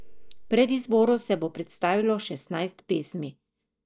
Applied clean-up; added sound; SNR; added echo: neural mask model DeepFilterNet 3.